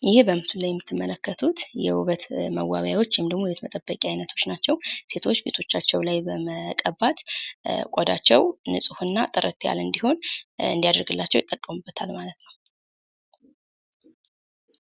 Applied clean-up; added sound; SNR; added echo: none; none; none; none.